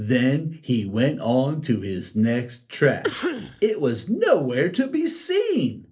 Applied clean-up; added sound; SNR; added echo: neural separator model SepFormer DNS4.